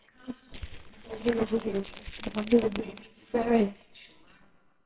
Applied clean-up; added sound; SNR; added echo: neural separator model SepFormer WHAMR!.